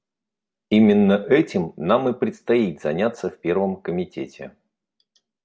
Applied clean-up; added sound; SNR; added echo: none; none; none; none.